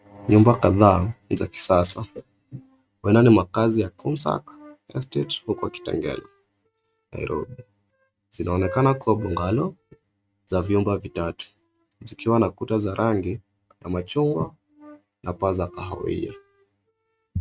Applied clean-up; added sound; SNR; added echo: neural mask model RNNoise.